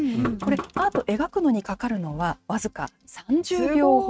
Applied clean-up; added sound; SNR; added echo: neural mask model RNNoise.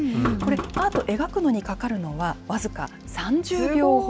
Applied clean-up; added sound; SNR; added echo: none; Knock; 10 dB; none.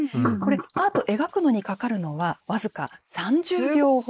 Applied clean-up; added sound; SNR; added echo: neural mask model Resemble Enhance denoiser.